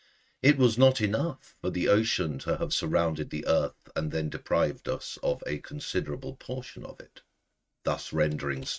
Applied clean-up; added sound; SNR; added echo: neural mask model RNNoise.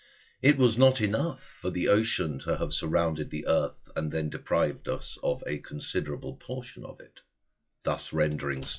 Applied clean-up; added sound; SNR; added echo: classical method log-MMSE.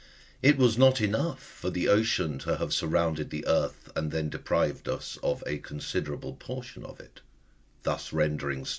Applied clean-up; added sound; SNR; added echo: none; none; none; none.